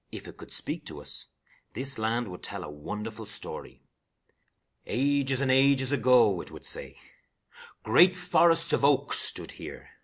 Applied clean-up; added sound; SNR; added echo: none; none; none; none.